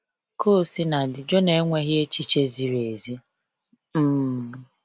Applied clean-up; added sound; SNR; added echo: none; none; none; none.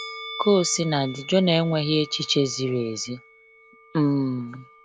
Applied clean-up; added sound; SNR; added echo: none; Musical instrument; 17 dB; none.